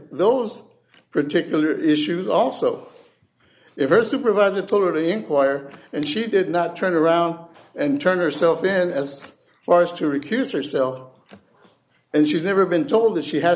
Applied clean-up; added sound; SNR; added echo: none; none; none; none.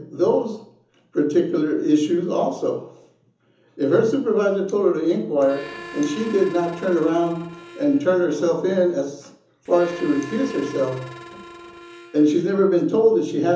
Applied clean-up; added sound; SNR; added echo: none; Harmonica; 17 dB; reverberation time 0.7 s.